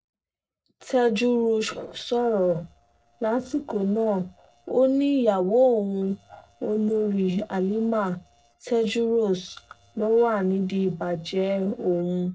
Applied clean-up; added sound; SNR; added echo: neural separator model SepFormer DNS4.